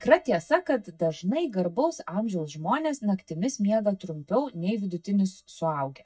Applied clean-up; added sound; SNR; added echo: neural mask model DeepFilterNet 3.